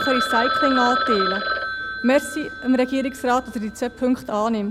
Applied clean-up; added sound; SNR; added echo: none; Telephone; 3 dB; none.